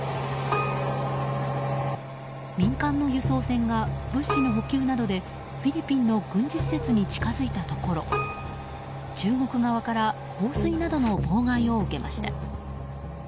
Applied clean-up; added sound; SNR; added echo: none; Keyboard (musical); 12 dB; none.